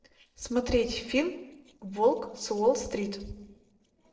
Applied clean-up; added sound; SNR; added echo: neural separator model SepFormer DNS4.